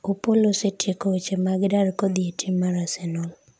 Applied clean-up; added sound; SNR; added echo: none; none; none; none.